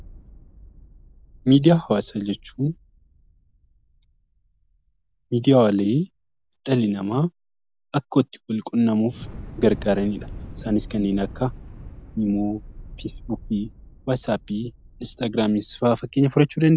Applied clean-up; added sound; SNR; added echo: none; Thunder / Explosion; 19 dB; none.